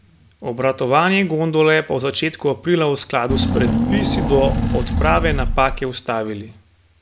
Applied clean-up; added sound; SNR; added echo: none; Engine / Car; 0 dB; none.